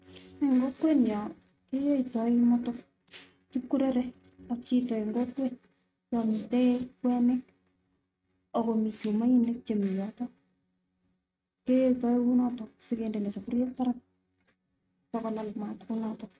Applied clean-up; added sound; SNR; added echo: neural mask model RNNoise.